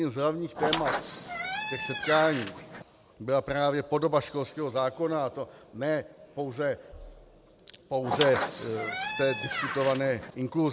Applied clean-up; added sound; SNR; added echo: none; Squeak; 4 dB; none.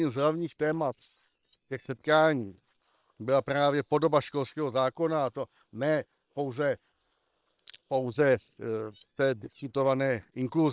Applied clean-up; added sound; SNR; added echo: neural separator model SepFormer WHAM!.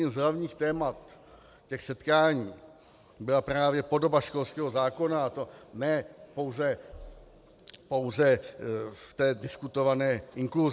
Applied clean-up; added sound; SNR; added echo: none; none; none; none.